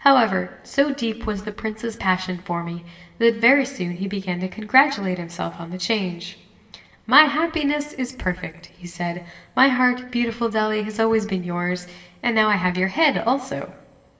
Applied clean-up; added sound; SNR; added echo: none; none; none; reverberation time 0.9 s.